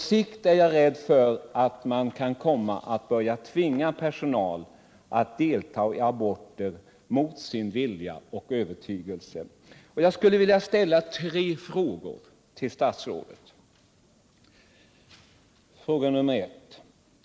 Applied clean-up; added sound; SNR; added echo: none; none; none; none.